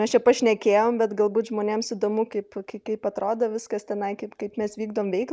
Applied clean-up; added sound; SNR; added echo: none; none; none; none.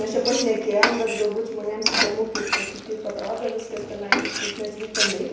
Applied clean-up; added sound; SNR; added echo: none; Frying (food); 1 dB; reverberation time 0.9 s.